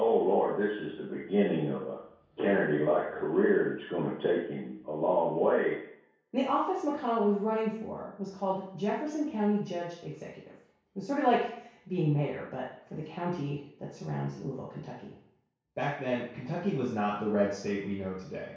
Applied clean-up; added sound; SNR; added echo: none; none; none; reverberation time 0.6 s.